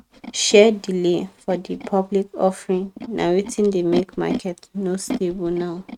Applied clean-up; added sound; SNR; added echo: neural mask model RNNoise.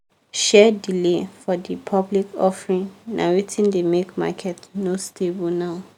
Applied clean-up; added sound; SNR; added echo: none; none; none; none.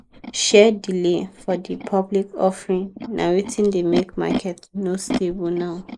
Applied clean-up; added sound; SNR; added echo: neural mask model Resemble Enhance denoiser.